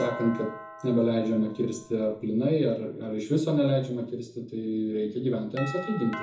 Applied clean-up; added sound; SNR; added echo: none; Doorbell; 16 dB; reverberation time 0.6 s.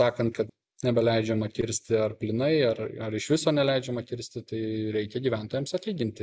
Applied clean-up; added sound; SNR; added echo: none; none; none; none.